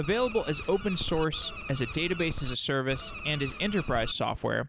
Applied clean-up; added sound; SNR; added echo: none; Bird; 8 dB; none.